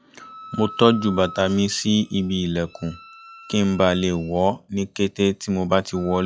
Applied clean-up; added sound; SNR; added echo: classical method log-MMSE.